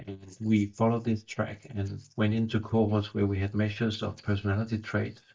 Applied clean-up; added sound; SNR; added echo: neural mask model DeepFilterNet 3.